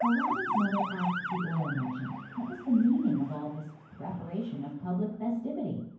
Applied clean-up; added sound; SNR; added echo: none; Motor vehicle (road) / Siren; 7 dB; reverberation time 0.9 s.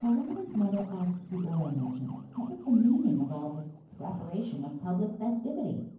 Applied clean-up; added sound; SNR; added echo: neural separator model SepFormer DNS4.